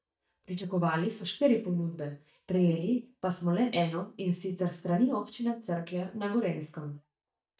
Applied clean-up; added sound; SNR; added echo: neural mask model DeepFilterNet 3.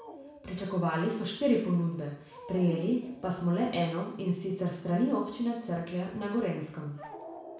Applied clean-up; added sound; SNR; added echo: none; Dog; 19 dB; reverberation time 0.6 s.